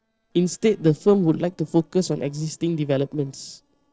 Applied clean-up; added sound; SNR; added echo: neural separator model SepFormer DNS4.